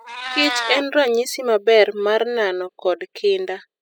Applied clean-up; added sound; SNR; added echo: classical method spectral subtraction.